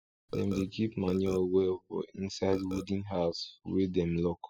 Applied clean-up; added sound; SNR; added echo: classical method spectral subtraction.